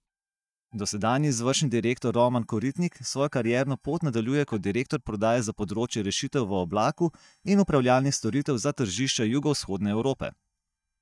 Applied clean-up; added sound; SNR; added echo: neural mask model DeepFilterNet 3.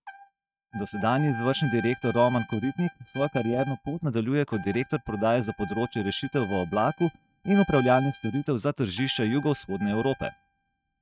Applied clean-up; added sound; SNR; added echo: neural mask model RNNoise.